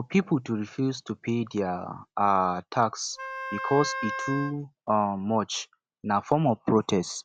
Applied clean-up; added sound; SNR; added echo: none; Wind instrument, woodwind instrument; 7 dB; none.